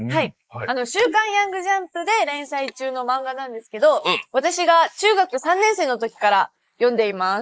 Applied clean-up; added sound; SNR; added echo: neural mask model Resemble Enhance denoiser.